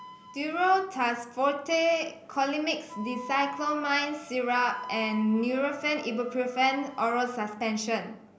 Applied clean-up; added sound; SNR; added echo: none; Wind instrument, woodwind instrument; 18 dB; none.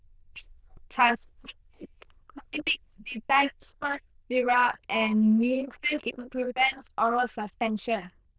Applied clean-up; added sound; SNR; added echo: neural diffusion model UNIVERSE++.